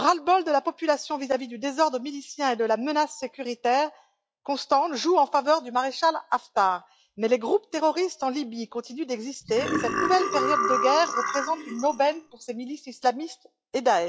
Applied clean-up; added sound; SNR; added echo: classical method log-MMSE.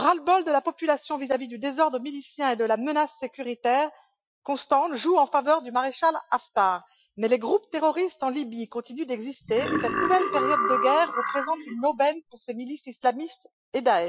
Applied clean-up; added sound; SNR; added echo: classical method Wiener filter.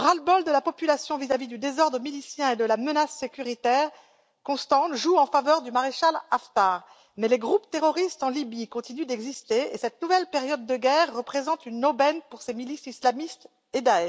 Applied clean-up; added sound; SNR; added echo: none; none; none; none.